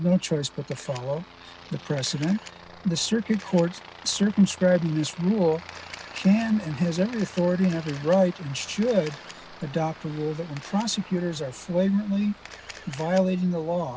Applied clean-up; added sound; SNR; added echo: none; Camera + Aircraft; 18 dB; none.